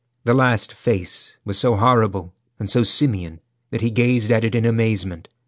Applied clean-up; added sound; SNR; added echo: none; none; none; none.